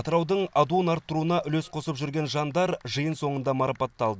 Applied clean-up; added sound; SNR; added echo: none; none; none; none.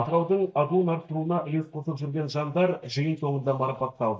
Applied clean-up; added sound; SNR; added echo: neural mask model DeepFilterNet 3.